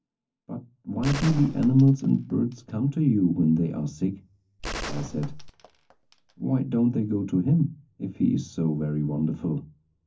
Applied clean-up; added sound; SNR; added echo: none; Gunshot, gunfire; 12 dB; reverberation time 0.3 s.